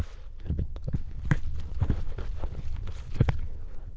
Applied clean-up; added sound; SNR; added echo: neural diffusion model UNIVERSE++.